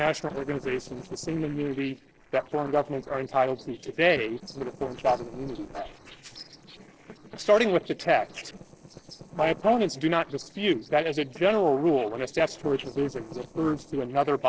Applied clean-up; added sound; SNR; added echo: neural separator model SepFormer DNS4.